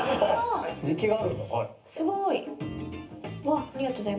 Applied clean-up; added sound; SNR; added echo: none; none; none; reverberation time 0.3 s.